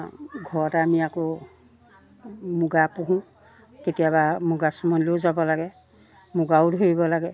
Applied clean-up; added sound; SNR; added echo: none; none; none; none.